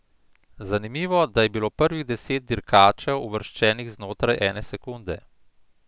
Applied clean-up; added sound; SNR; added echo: none; none; none; none.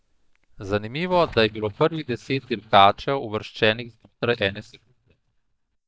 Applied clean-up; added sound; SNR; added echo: neural mask model DeepFilterNet 3.